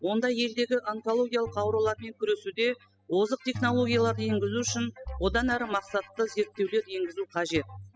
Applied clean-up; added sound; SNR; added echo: classical method spectral subtraction.